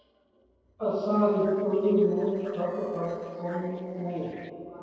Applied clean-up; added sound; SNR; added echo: neural separator model SepFormer DNS4.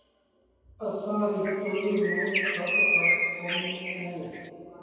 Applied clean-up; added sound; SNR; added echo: none; Bird; -3 dB; reverberation time 2.2 s.